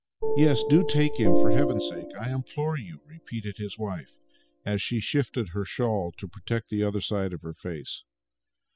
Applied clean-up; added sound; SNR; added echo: classical method spectral subtraction.